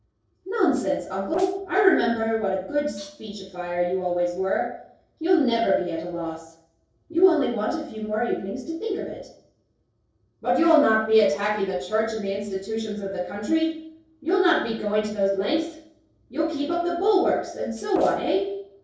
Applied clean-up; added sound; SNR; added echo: neural separator model SepFormer DNS4.